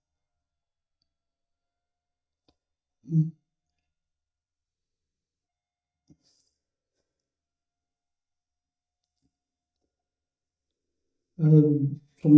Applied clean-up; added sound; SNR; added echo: neural mask model DeepFilterNet 3.